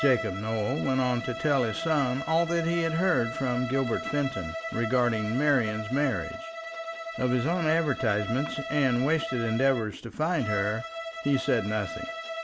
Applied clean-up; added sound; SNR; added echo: none; Bowed string instrument; 8 dB; none.